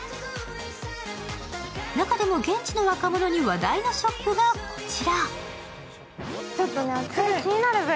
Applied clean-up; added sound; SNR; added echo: none; none; none; none.